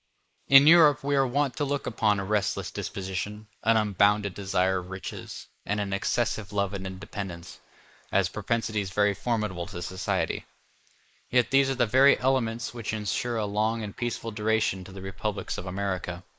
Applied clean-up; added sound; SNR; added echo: neural mask model Resemble Enhance denoiser.